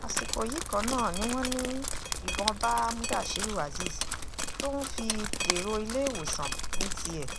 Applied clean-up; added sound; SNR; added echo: none; Drip; -1 dB; none.